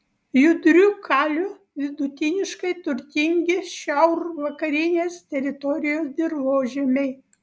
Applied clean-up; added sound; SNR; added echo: none; none; none; none.